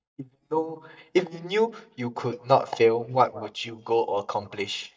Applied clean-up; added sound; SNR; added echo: neural mask model DeepFilterNet 3.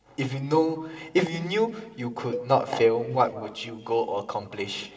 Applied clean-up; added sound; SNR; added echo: none; Cowbell; 15 dB; reverberation time 1.8 s.